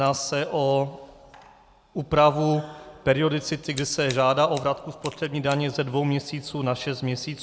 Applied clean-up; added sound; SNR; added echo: none; Scissors; 18 dB; none.